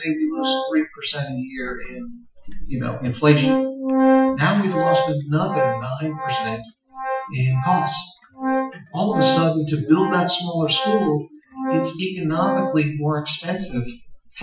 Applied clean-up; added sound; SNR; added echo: classical method Wiener filter.